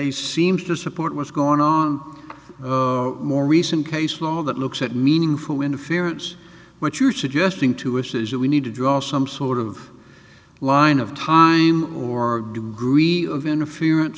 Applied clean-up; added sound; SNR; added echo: none; none; none; none.